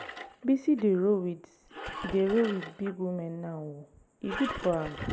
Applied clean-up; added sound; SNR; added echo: none; Engine; 12 dB; none.